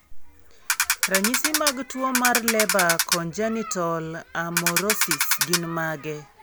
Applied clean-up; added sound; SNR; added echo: none; Ratchet, pawl; -2 dB; none.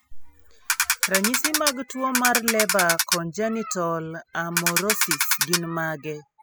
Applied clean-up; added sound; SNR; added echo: classical method spectral subtraction.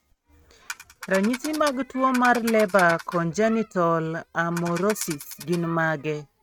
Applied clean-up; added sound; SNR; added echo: neural mask model RNNoise.